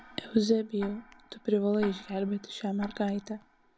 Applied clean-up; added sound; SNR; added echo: none; Tick-tock; 18 dB; none.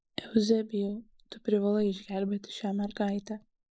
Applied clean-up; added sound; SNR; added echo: neural mask model Resemble Enhance denoiser.